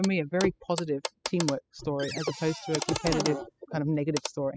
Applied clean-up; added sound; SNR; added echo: classical method spectral subtraction.